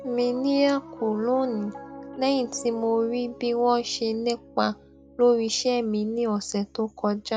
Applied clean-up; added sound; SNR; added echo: none; Piano; 18 dB; none.